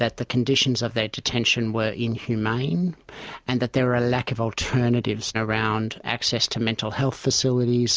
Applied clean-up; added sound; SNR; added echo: none; none; none; none.